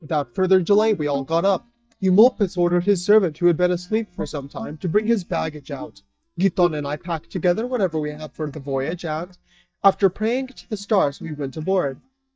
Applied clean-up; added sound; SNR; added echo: neural mask model DeepFilterNet 3.